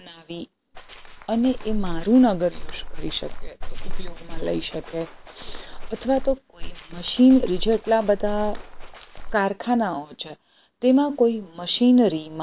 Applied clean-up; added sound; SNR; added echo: neural separator model SepFormer WHAM!.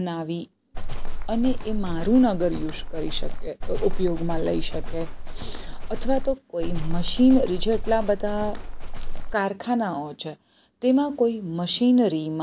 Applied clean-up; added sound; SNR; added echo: none; Livestock, farm animals, working animals; -1 dB; none.